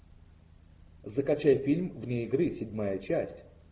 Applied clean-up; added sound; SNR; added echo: none; none; none; none.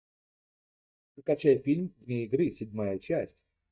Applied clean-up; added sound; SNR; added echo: neural mask model DeepFilterNet 3.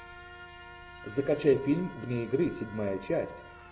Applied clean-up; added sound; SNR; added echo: none; Trumpet + Alarm; 17 dB; none.